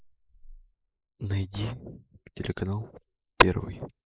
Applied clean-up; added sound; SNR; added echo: neural mask model Resemble Enhance denoiser.